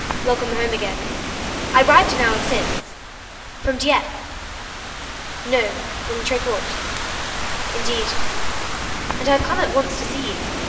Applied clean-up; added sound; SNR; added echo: none; Rain / Thunderstorm; 2 dB; reverberation time 2.7 s.